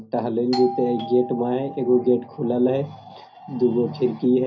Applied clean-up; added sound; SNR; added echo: none; Doorbell; 12 dB; reverberation time 0.4 s.